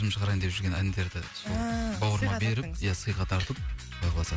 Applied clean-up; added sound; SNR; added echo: none; none; none; none.